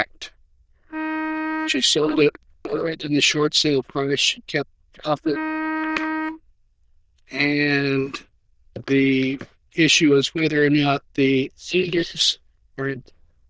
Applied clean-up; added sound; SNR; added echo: neural diffusion model UNIVERSE++.